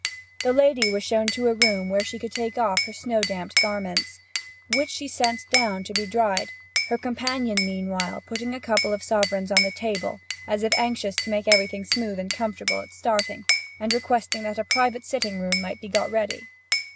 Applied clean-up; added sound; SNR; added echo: none; Glass / Bell; 3 dB; none.